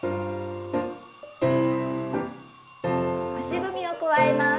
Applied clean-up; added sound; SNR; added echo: none; Alarm; 15 dB; reverberation time 0.4 s.